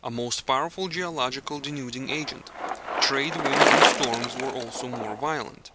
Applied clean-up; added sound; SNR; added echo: none; Bicycle; -2 dB; none.